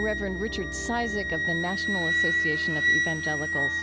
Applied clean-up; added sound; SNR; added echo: none; Wind instrument, woodwind instrument; -4 dB; none.